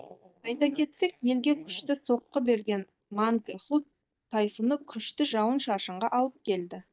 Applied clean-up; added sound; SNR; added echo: neural mask model DeepFilterNet 3.